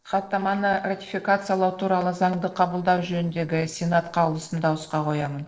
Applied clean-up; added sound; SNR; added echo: neural separator model SepFormer DNS4.